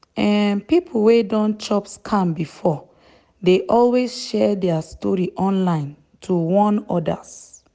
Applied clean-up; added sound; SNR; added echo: none; none; none; none.